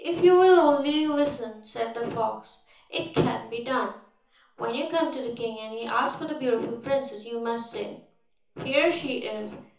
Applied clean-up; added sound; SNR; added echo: none; none; none; reverberation time 0.6 s.